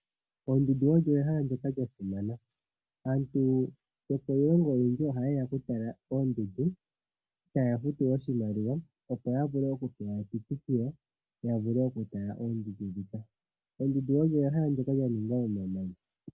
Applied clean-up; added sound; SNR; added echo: none; none; none; none.